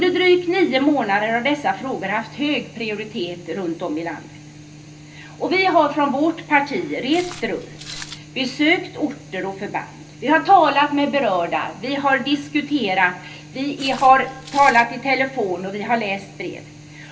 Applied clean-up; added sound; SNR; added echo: none; Walk, footsteps; 16 dB; reverberation time 0.3 s.